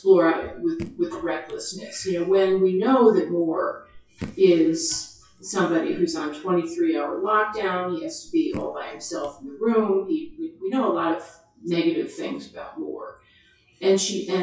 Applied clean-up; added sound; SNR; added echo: classical method WPE with log-MMSE.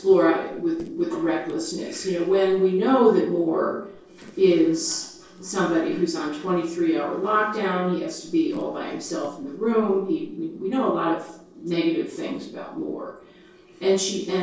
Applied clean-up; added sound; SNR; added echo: neural separator model SepFormer DNS4.